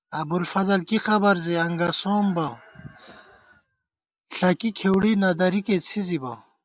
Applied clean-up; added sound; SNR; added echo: none; none; none; none.